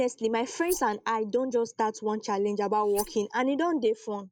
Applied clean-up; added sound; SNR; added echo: neural mask model Resemble Enhance denoiser.